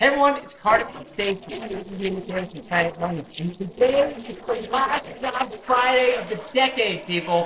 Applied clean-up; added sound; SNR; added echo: neural separator model SepFormer DNS4.